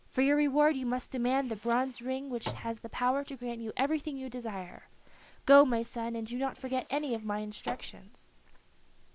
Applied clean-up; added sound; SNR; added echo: neural mask model Resemble Enhance denoiser.